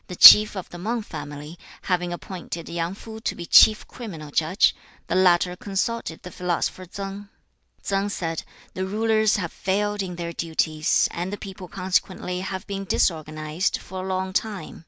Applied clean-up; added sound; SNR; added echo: none; none; none; none.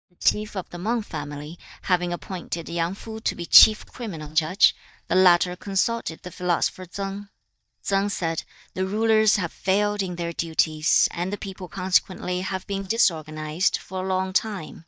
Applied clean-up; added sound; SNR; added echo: neural mask model DeepFilterNet 3.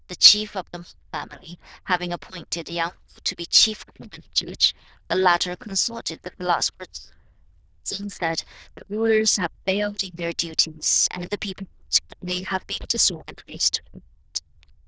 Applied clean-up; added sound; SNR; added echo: neural diffusion model UNIVERSE++.